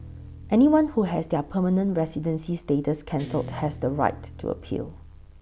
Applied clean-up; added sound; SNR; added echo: none; Guitar; 18 dB; none.